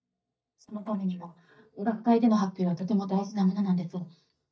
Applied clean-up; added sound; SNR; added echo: neural mask model DeepFilterNet 3.